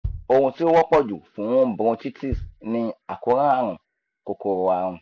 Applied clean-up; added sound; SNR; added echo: none; Bass drum; 15 dB; none.